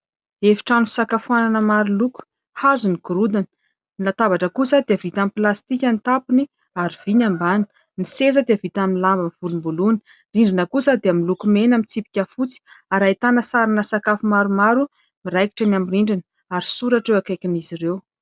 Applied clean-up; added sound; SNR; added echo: none; none; none; none.